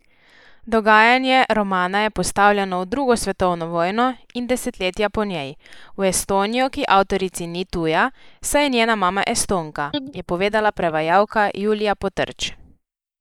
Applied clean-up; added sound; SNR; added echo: neural mask model Resemble Enhance denoiser.